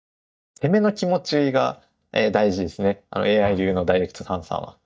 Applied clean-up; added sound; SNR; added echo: neural mask model DeepFilterNet 3.